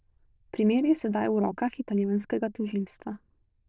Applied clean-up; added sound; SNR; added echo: neural diffusion model UNIVERSE++.